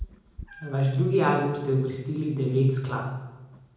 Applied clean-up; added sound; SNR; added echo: none; Meow; 20 dB; reverberation time 0.9 s.